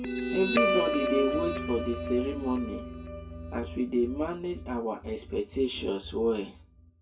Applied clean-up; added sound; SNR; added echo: none; Guitar; 3 dB; reverberation time 0.2 s.